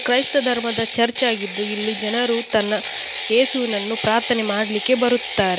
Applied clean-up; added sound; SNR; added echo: none; Ratchet, pawl; 2 dB; none.